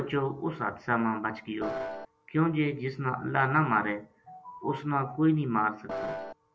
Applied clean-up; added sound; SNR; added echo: none; Piano; 5 dB; none.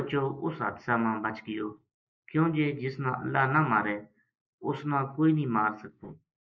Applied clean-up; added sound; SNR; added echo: neural mask model Resemble Enhance denoiser.